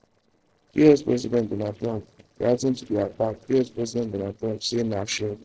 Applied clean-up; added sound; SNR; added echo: neural separator model SepFormer DNS4.